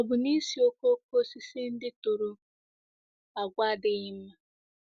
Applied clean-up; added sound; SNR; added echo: none; none; none; none.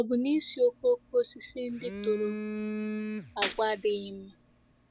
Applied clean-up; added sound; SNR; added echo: none; Telephone + Gunshot, gunfire; 7 dB; none.